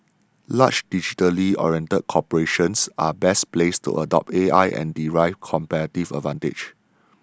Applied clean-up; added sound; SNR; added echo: none; none; none; none.